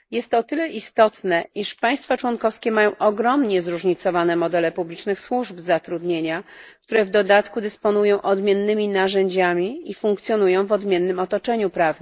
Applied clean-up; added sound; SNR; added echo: neural mask model Resemble Enhance denoiser.